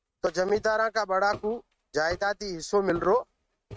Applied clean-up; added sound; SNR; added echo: neural mask model RNNoise.